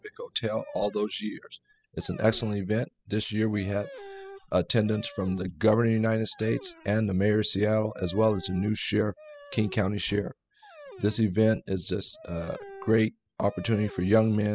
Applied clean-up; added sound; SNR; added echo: classical method spectral subtraction.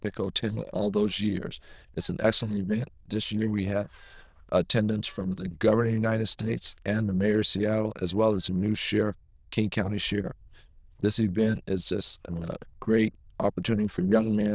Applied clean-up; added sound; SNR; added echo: neural diffusion model UNIVERSE++.